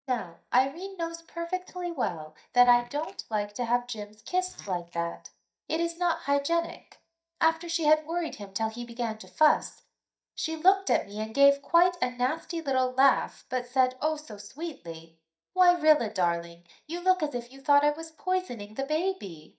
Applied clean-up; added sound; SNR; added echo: neural mask model DeepFilterNet 3.